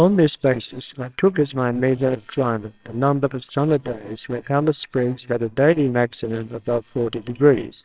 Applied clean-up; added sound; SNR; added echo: neural separator model SepFormer WHAMR!.